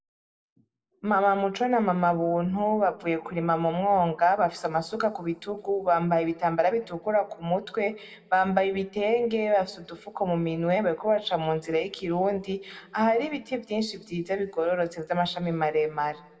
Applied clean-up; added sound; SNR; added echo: none; none; none; reverberation time 1.1 s.